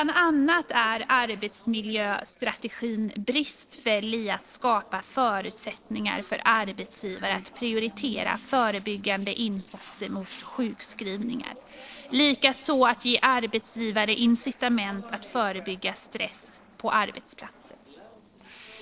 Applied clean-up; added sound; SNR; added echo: neural separator model SepFormer DNS4.